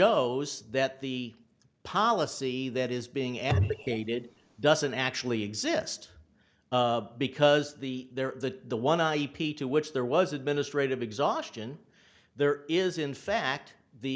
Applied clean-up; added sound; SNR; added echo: none; none; none; none.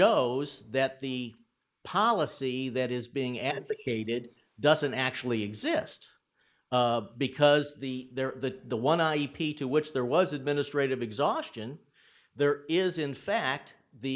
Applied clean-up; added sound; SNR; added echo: neural mask model Resemble Enhance denoiser.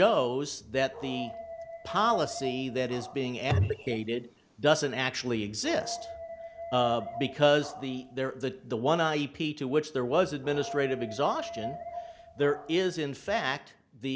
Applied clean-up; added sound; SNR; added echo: none; Dog; 13 dB; none.